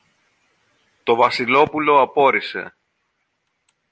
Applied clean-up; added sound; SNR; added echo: none; none; none; none.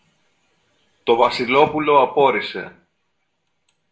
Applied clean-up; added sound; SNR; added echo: none; none; none; reverberation time 0.4 s.